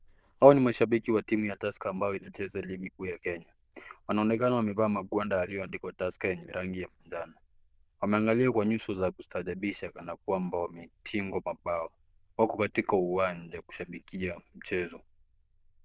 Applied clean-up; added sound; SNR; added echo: neural diffusion model UNIVERSE++.